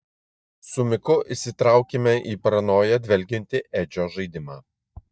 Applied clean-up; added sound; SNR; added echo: neural mask model DeepFilterNet 3.